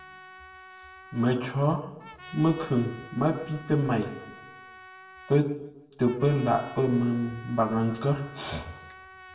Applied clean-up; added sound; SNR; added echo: none; Trumpet; 19 dB; reverberation time 0.7 s.